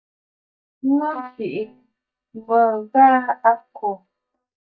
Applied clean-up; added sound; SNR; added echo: neural mask model DeepFilterNet 3.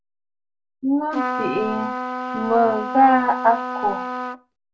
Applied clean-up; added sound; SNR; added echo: none; Trumpet; 5 dB; reverberation time 0.2 s.